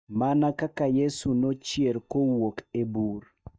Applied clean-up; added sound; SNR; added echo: neural mask model DeepFilterNet 3.